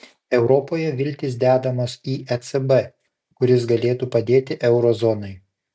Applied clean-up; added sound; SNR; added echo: none; none; none; none.